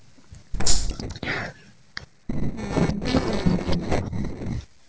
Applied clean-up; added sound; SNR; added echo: neural separator model SepFormer DNS4.